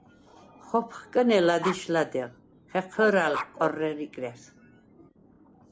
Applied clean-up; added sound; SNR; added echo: none; Bird + Dog; 13 dB; none.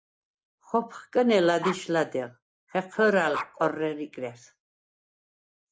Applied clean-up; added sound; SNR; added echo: neural mask model Resemble Enhance denoiser.